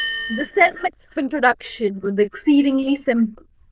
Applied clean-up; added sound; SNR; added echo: neural diffusion model UNIVERSE++.